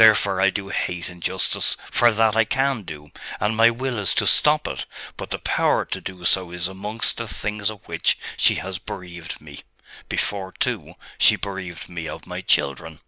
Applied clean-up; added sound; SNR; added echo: none; none; none; none.